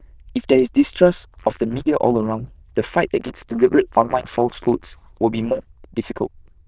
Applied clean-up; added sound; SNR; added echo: neural diffusion model UNIVERSE++.